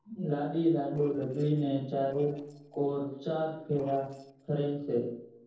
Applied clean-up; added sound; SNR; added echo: neural separator model SepFormer DNS4.